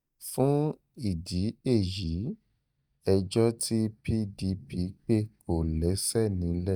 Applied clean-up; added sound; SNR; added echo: neural mask model DeepFilterNet 3.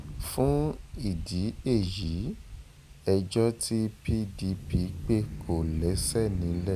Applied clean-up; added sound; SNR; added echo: none; Engine starting / Accelerating, revving, vroom / Motor vehicle (road) + Wind; 10 dB; none.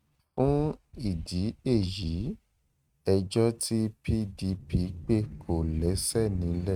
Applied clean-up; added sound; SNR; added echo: neural mask model RNNoise.